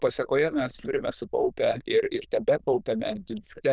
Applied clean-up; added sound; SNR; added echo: neural diffusion model UNIVERSE++.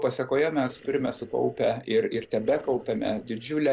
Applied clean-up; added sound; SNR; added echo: neural separator model SepFormer DNS4.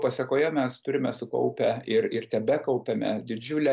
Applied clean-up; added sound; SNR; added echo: none; none; none; none.